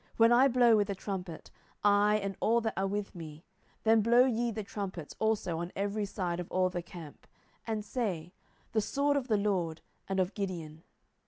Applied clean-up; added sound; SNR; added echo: none; none; none; none.